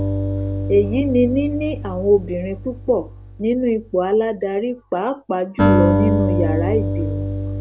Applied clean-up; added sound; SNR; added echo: none; Acoustic guitar; 1 dB; none.